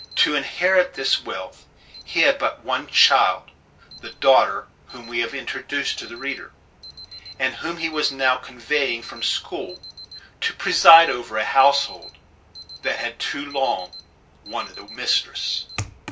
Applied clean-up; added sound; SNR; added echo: none; Alarm; 19 dB; reverberation time 0.2 s.